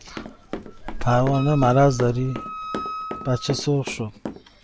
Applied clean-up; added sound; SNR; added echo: none; Wind instrument, woodwind instrument + Run; 11 dB; none.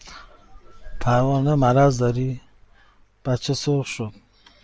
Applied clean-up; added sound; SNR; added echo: none; none; none; none.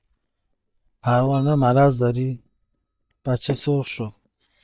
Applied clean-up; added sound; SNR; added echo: neural mask model DeepFilterNet 3.